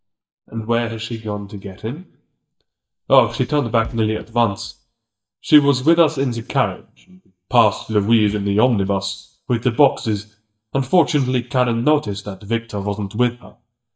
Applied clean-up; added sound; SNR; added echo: neural mask model DeepFilterNet 3.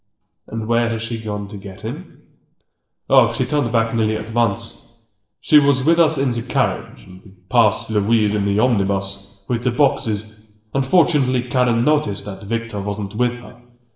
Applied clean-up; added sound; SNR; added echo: neural separator model SepFormer DNS4.